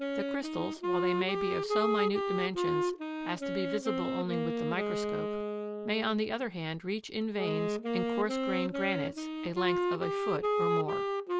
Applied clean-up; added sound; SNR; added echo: none; Wind instrument, woodwind instrument; -3 dB; none.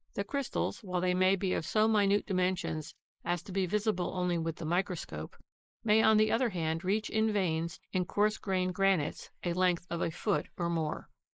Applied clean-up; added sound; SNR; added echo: neural mask model Resemble Enhance denoiser.